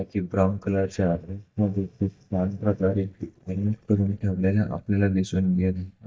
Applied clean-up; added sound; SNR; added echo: neural mask model DeepFilterNet 3.